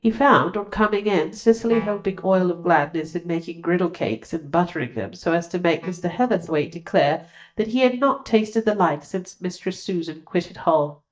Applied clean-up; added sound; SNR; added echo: neural mask model DeepFilterNet 3.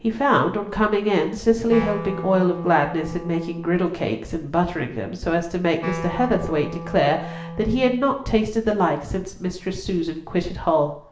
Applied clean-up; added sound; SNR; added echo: none; Wind instrument, woodwind instrument; 12 dB; reverberation time 0.6 s.